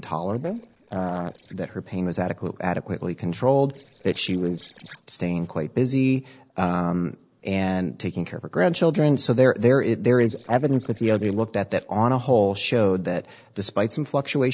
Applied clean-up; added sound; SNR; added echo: neural separator model SepFormer DNS4.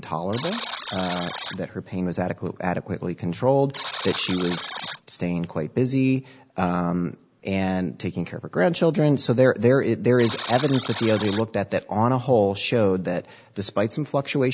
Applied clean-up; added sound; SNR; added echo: none; Alarm; 13 dB; none.